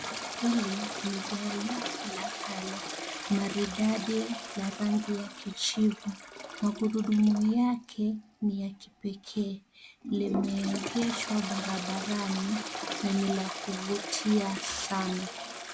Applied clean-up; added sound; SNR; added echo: none; Toilet flush; 7 dB; none.